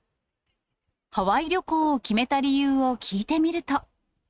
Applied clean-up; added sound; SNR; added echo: neural mask model RNNoise.